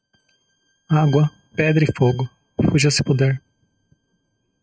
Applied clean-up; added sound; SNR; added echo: neural mask model RNNoise.